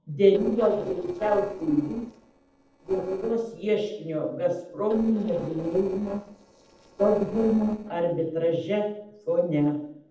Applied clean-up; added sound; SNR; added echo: neural separator model SepFormer DNS4.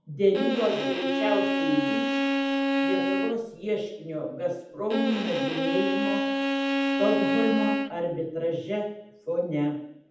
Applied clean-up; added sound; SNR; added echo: none; Bowed string instrument; -2 dB; reverberation time 0.8 s.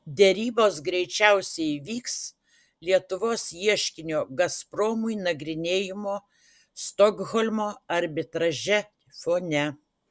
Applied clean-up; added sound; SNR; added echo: none; none; none; none.